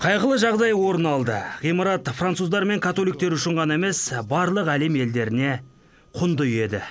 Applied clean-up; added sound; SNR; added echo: none; none; none; none.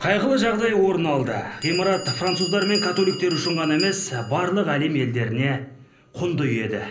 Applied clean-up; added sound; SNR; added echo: none; Bell; 13 dB; reverberation time 0.5 s.